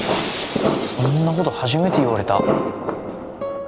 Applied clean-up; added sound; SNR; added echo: none; Fireworks + Shatter; 1 dB; none.